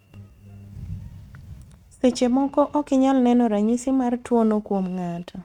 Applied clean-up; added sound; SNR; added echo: neural mask model RNNoise.